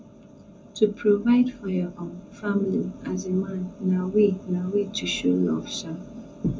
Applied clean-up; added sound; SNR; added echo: none; none; none; reverberation time 0.3 s.